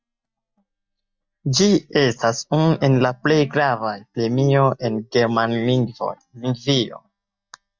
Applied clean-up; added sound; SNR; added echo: neural mask model DeepFilterNet 3.